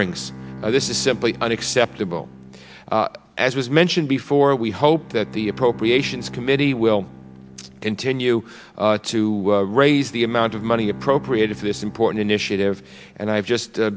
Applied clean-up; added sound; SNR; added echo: none; Bowed string instrument; 18 dB; none.